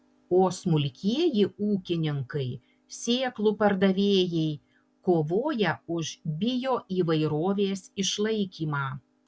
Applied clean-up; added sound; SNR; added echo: none; none; none; none.